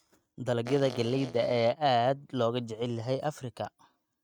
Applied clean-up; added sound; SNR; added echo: neural mask model RNNoise.